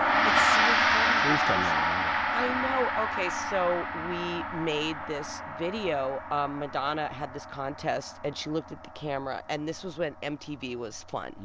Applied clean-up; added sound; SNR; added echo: none; Gong; -3 dB; none.